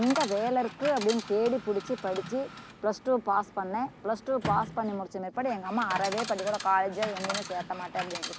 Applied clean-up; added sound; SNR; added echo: none; Coin (dropping) / Chatter; 10 dB; none.